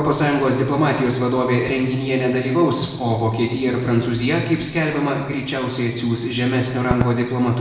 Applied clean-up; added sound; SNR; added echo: none; Crackle; 17 dB; reverberation time 1.2 s.